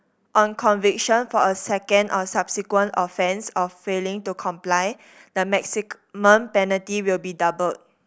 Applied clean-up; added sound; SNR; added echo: none; none; none; none.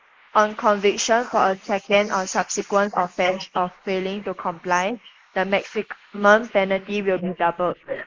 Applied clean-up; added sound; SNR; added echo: neural mask model Resemble Enhance denoiser.